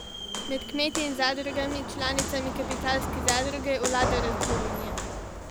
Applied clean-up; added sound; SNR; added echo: none; Walk, footsteps; 1 dB; none.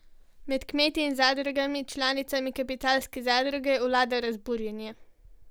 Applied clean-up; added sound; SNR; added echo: none; none; none; none.